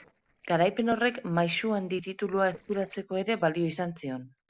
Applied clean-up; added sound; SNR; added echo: neural separator model SepFormer DNS4.